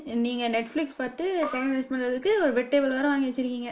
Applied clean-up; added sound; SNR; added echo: neural mask model Resemble Enhance denoiser.